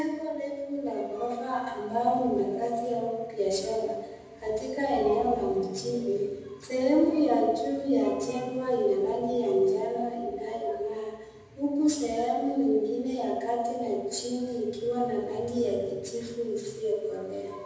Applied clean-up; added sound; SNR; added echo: none; none; none; reverberation time 1.1 s.